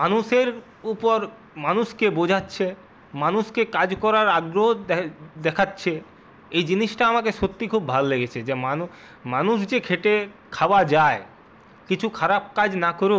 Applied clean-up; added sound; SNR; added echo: none; none; none; none.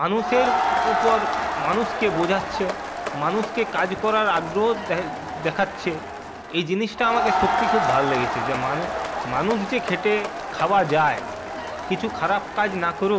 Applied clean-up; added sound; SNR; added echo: none; Crowd; 2 dB; none.